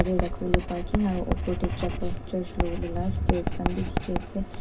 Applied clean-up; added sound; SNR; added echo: none; Writing; -1 dB; reverberation time 0.4 s.